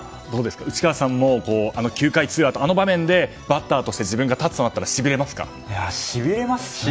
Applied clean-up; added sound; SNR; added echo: none; none; none; none.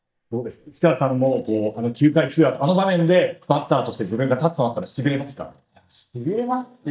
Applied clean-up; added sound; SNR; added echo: neural mask model DeepFilterNet 3.